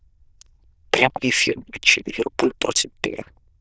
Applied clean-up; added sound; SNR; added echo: neural diffusion model UNIVERSE++.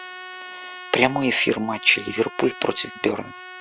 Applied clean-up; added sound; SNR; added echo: none; Trumpet; 15 dB; none.